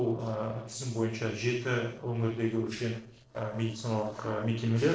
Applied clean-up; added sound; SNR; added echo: neural separator model SepFormer DNS4.